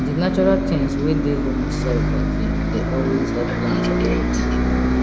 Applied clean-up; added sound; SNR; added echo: none; Bus; -4 dB; none.